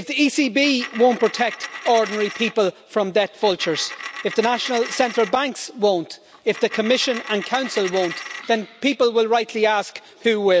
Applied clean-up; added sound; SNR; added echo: none; Coin (dropping); 12 dB; none.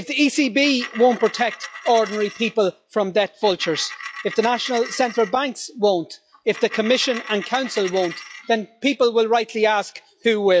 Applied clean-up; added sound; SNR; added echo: classical method log-MMSE.